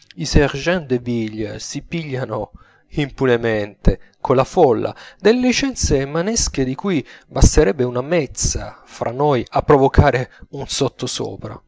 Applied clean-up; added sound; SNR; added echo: none; none; none; none.